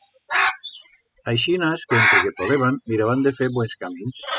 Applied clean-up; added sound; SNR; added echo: classical method spectral subtraction.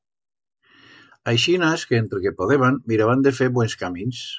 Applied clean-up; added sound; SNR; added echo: none; none; none; none.